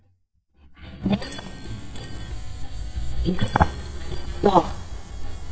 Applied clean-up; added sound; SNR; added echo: neural mask model DeepFilterNet 3.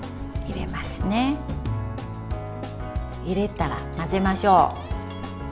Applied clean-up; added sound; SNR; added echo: none; none; none; none.